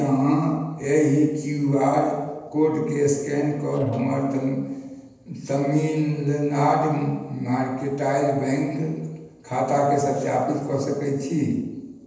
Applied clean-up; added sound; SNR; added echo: neural separator model SepFormer DNS4.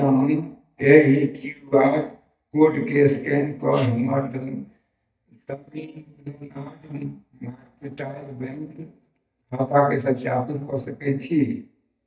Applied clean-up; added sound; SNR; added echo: neural mask model DeepFilterNet 3.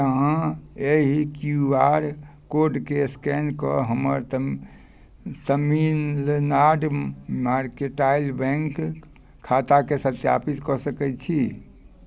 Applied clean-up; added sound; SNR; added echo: none; none; none; none.